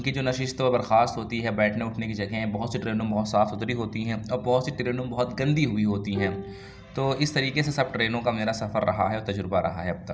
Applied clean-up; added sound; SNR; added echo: none; Bowed string instrument; 15 dB; none.